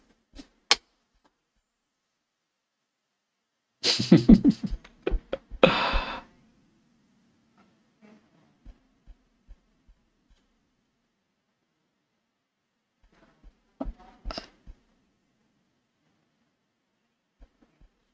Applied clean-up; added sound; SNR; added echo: neural mask model RNNoise.